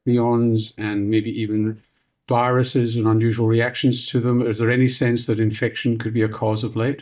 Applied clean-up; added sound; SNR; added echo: neural mask model DeepFilterNet 3.